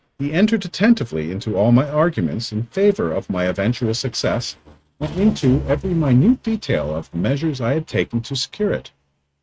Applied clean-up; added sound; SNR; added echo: neural mask model RNNoise.